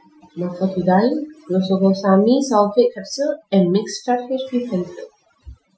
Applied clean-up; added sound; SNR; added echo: classical method Wiener filter.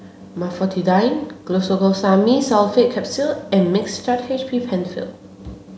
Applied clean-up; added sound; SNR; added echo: none; none; none; none.